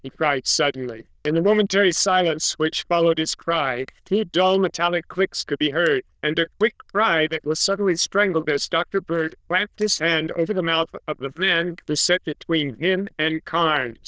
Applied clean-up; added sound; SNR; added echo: neural diffusion model UNIVERSE++.